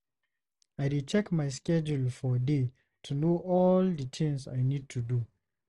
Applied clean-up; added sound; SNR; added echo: none; none; none; none.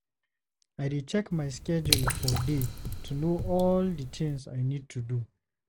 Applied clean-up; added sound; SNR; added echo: none; Drip / Water; 2 dB; none.